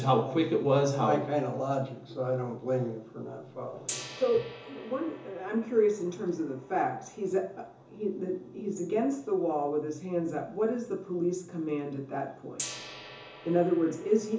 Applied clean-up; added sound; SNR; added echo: none; Gong; 18 dB; reverberation time 0.7 s.